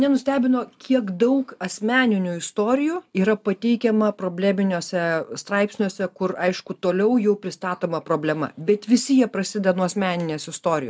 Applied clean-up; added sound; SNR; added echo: none; none; none; none.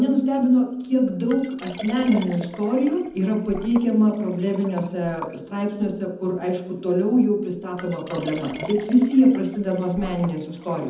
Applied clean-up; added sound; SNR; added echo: none; Liquid; 18 dB; reverberation time 0.8 s.